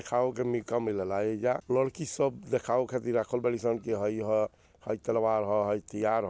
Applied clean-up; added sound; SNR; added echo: none; none; none; none.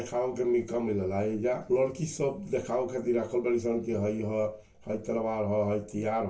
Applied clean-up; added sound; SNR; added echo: none; none; none; reverberation time 0.3 s.